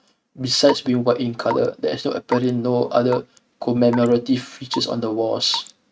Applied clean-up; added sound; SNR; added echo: neural mask model RNNoise.